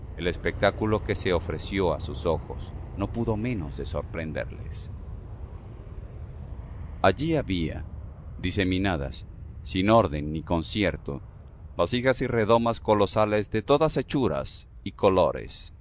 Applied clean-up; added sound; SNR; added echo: none; Aircraft; 12 dB; none.